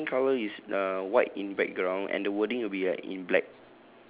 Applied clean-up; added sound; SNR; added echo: none; none; none; none.